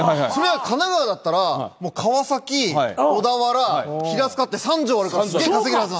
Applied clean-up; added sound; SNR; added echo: none; none; none; none.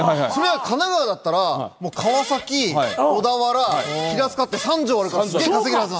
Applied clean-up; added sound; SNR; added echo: none; Fart; 14 dB; none.